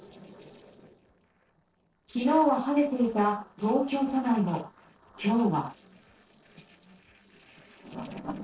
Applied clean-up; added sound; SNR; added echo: neural separator model SepFormer DNS4.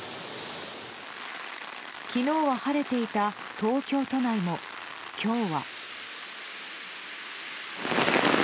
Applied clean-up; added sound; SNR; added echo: none; none; none; none.